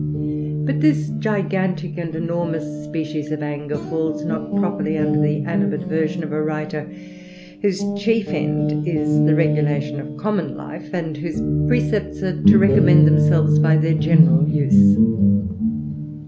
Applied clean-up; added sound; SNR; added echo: none; Guitar; -5 dB; none.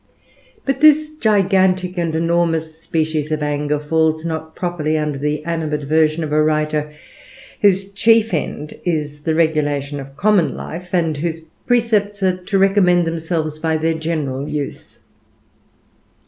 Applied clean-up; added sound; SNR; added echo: none; none; none; none.